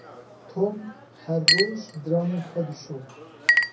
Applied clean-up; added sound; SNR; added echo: none; Chink, clink; -2 dB; reverberation time 0.3 s.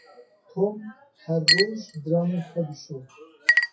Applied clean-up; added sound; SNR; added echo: classical method WPE with log-MMSE.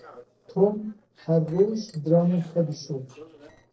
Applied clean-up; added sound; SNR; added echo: neural separator model SepFormer DNS4.